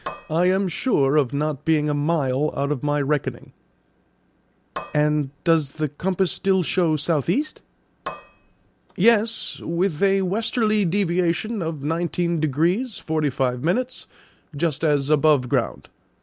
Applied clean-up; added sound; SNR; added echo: none; Cutlery, silverware / Dishes, pots, and pans; 14 dB; none.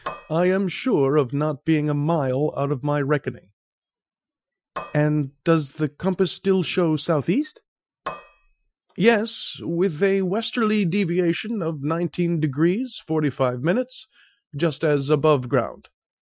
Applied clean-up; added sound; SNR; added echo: classical method Wiener filter.